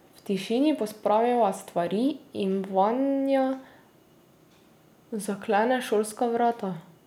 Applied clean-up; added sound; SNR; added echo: none; none; none; none.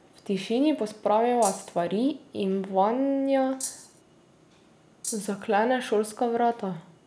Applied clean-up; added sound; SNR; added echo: none; Rattle (instrument); 8 dB; none.